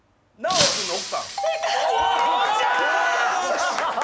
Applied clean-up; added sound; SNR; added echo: none; Shatter; 6 dB; none.